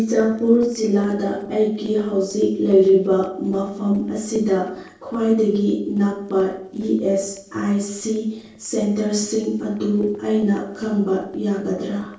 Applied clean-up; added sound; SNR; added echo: neural separator model SepFormer DNS4.